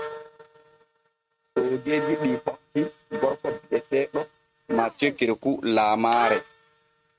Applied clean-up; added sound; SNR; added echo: neural mask model RNNoise.